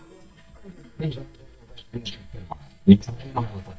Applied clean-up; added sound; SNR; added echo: neural mask model DeepFilterNet 3.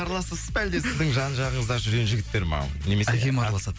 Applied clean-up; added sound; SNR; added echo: none; none; none; none.